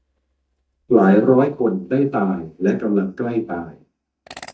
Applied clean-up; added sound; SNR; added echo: neural mask model DeepFilterNet 3.